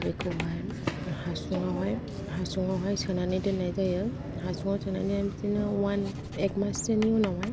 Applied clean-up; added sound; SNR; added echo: none; Writing; 18 dB; none.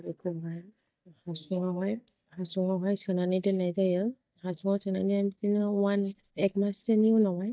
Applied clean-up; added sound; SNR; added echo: neural mask model DeepFilterNet 3.